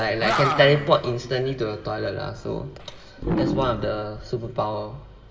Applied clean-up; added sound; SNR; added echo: none; Animal; 6 dB; reverberation time 2.4 s.